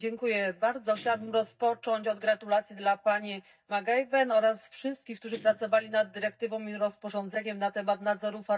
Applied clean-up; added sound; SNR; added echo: neural mask model DeepFilterNet 3.